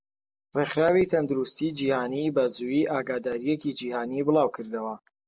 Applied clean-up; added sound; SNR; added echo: none; none; none; none.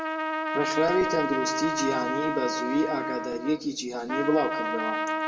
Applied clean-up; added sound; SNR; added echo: none; Trumpet; 1 dB; reverberation time 1.5 s.